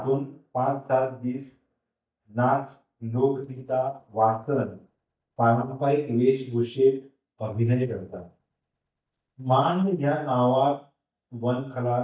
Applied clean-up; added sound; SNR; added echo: neural mask model DeepFilterNet 3.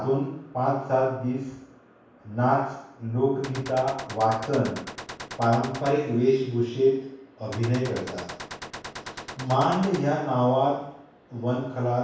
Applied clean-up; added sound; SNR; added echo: none; Gunshot, gunfire; 13 dB; reverberation time 0.7 s.